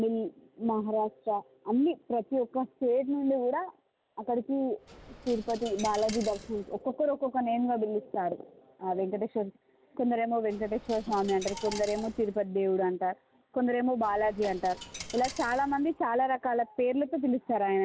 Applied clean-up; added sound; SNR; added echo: none; Coin (dropping); 15 dB; none.